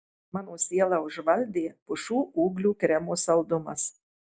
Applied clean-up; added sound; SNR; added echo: none; none; none; none.